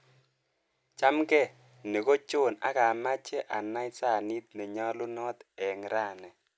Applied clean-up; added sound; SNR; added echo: none; none; none; none.